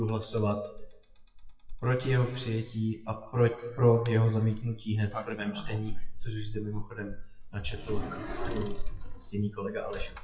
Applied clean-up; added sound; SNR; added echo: classical method WPE with log-MMSE.